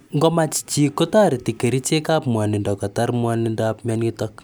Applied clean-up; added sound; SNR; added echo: none; none; none; none.